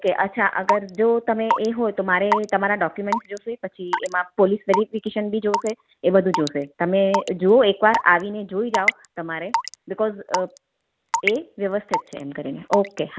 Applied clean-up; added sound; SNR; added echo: none; Raindrop / Drip / Water tap, faucet; 7 dB; none.